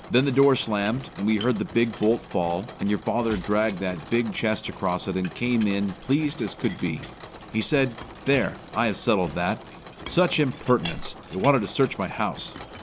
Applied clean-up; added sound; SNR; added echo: none; Mechanisms + Chink, clink; 15 dB; none.